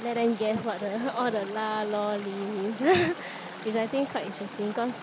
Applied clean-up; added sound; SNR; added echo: none; Chatter / Stream; 12 dB; none.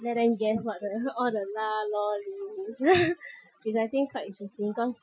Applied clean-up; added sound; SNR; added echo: classical method Wiener filter.